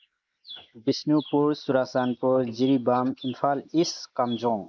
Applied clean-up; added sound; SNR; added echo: neural mask model Resemble Enhance denoiser.